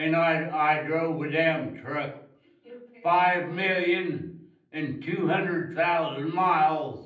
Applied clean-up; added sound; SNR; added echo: none; none; none; reverberation time 0.6 s.